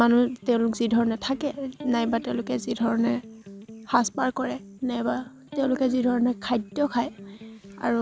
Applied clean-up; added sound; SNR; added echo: none; Electric guitar; 17 dB; none.